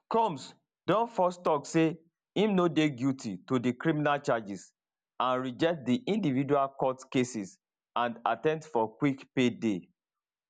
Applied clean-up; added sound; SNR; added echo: none; none; none; none.